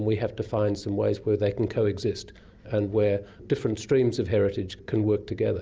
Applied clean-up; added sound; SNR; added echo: none; none; none; none.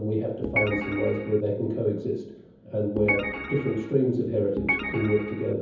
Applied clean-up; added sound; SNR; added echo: none; Organ; 4 dB; reverberation time 0.7 s.